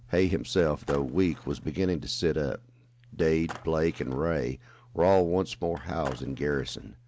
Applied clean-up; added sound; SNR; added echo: none; Skateboard; 19 dB; none.